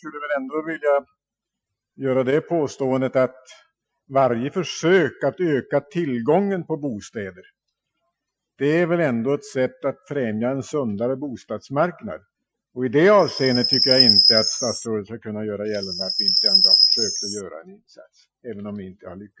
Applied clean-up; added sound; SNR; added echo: classical method Wiener filter.